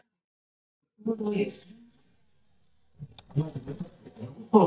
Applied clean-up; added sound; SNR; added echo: neural mask model DeepFilterNet 3.